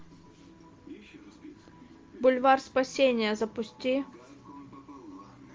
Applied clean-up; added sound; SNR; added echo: none; none; none; none.